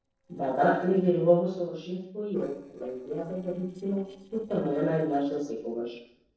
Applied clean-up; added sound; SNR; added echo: neural separator model SepFormer DNS4.